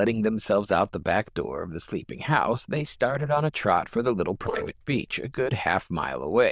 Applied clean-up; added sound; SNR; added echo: neural diffusion model UNIVERSE++.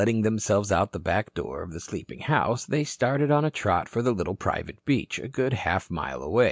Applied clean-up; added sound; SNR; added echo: none; none; none; none.